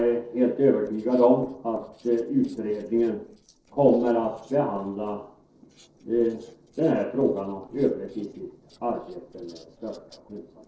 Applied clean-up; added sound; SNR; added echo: neural separator model SepFormer DNS4.